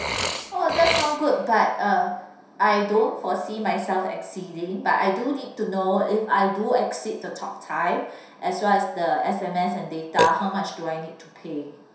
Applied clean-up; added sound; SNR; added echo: none; Burping, eructation; 11 dB; reverberation time 0.7 s.